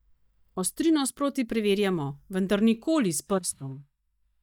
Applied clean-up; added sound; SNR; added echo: neural mask model DeepFilterNet 3.